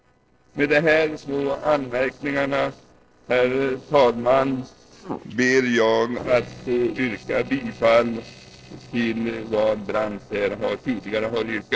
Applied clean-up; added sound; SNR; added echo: neural separator model SepFormer DNS4.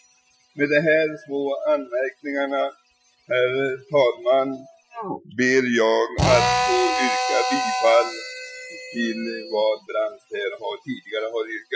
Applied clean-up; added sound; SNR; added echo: classical method Wiener filter.